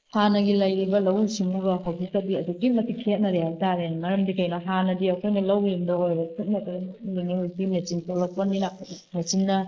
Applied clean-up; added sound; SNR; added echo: neural mask model Resemble Enhance denoiser.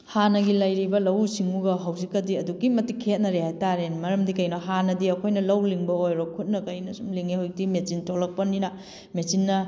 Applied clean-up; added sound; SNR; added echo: none; none; none; none.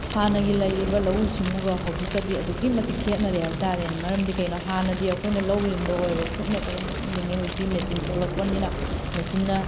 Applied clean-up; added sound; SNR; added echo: none; Fire; 4 dB; none.